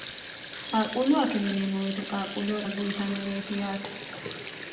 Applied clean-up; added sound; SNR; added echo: none; Sink (filling or washing); 5 dB; reverberation time 0.6 s.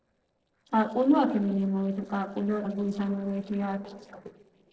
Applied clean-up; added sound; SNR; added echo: neural separator model SepFormer DNS4.